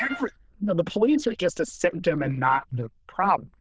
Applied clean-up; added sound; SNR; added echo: neural diffusion model UNIVERSE++.